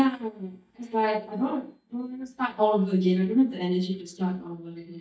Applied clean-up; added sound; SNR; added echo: neural mask model DeepFilterNet 3.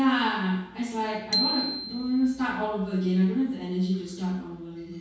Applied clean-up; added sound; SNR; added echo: none; Bicycle bell; 7 dB; reverberation time 0.6 s.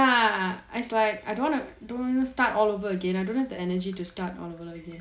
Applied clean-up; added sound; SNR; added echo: none; none; none; none.